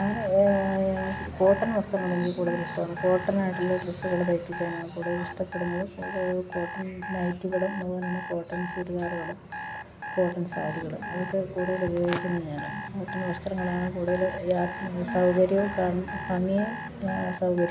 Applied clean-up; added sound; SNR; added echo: none; Alarm; 10 dB; none.